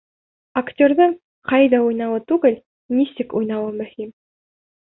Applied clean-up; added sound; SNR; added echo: none; none; none; none.